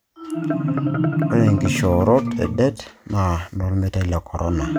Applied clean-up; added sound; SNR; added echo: none; Marimba, xylophone; 3 dB; none.